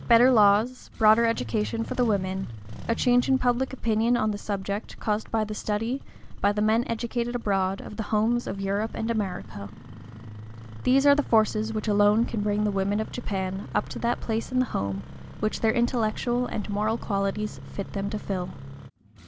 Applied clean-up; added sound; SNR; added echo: none; Engine starting; 15 dB; none.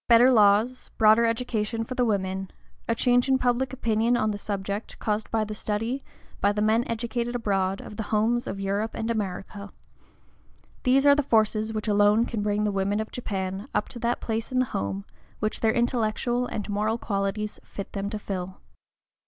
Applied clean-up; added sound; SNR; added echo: none; none; none; none.